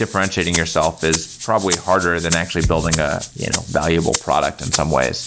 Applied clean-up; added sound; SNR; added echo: none; Rattle (instrument) + Thump, thud; 7 dB; none.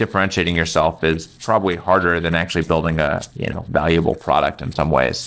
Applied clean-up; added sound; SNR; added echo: neural separator model SepFormer DNS4.